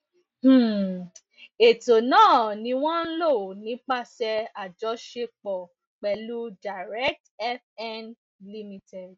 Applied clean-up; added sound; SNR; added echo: none; none; none; none.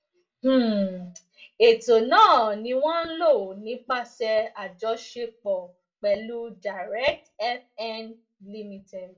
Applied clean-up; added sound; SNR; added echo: none; none; none; reverberation time 0.2 s.